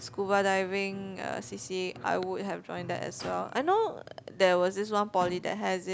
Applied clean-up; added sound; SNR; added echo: none; Piano + Motor vehicle (road); 19 dB; none.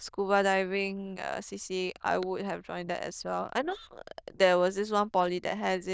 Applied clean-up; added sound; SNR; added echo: neural diffusion model UNIVERSE++.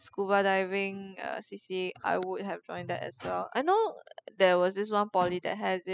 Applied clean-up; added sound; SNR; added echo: classical method spectral subtraction.